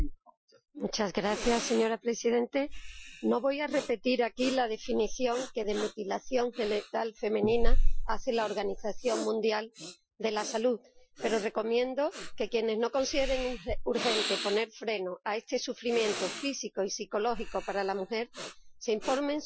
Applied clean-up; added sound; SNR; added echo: classical method Wiener filter.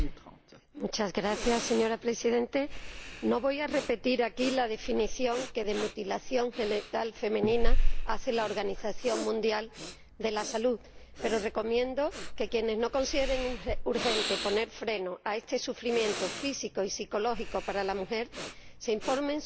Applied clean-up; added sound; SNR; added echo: none; Breathing; 2 dB; none.